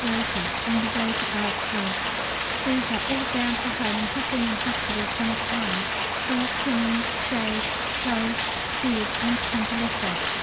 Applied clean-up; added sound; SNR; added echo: none; Rain; -2 dB; none.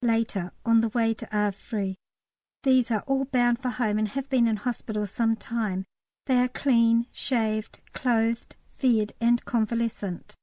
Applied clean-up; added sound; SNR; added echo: none; none; none; none.